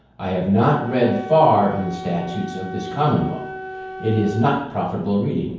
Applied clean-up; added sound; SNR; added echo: none; Wind instrument, woodwind instrument; 13 dB; reverberation time 0.9 s.